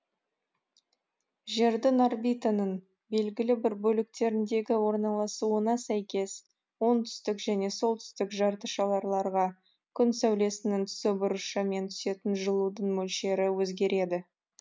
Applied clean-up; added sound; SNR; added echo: none; none; none; none.